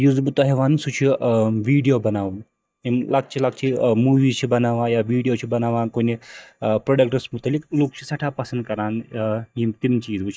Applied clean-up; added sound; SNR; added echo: neural mask model DeepFilterNet 3.